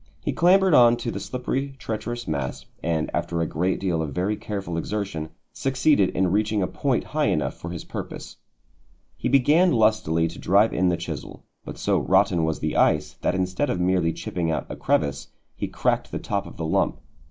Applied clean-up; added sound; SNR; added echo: neural mask model Resemble Enhance denoiser.